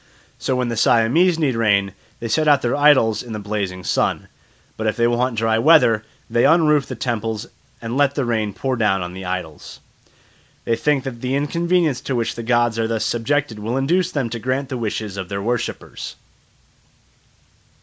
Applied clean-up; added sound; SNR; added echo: none; none; none; none.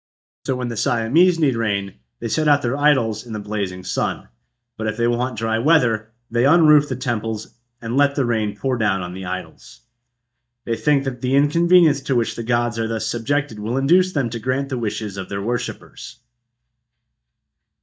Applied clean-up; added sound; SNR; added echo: neural mask model DeepFilterNet 3.